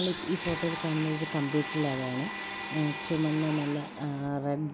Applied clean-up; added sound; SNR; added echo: none; Domestic sounds, home sounds; 8 dB; none.